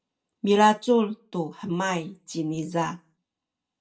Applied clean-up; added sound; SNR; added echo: none; none; none; reverberation time 0.2 s.